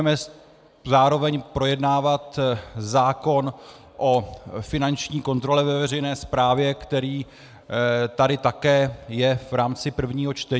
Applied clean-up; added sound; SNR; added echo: none; none; none; none.